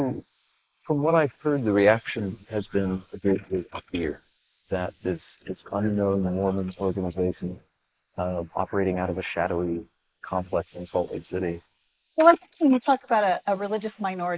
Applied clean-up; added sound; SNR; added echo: neural mask model Resemble Enhance denoiser.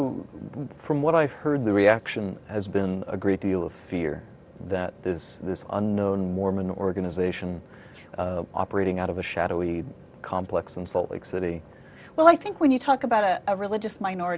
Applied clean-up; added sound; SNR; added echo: none; none; none; none.